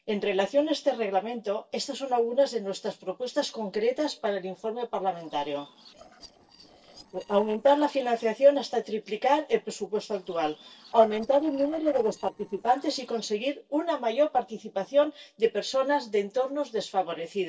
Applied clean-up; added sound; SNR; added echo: neural separator model SepFormer DNS4.